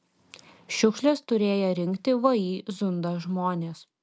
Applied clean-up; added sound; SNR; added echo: none; none; none; none.